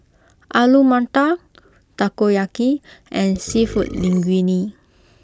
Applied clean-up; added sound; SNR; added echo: none; Burping, eructation; 14 dB; none.